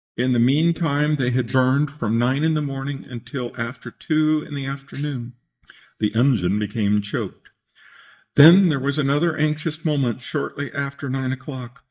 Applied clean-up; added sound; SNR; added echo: neural mask model DeepFilterNet 3.